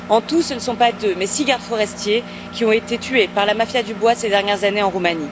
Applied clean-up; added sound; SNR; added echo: none; Engine; 14 dB; none.